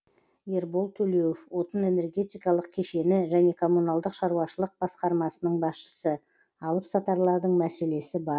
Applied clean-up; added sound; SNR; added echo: none; none; none; none.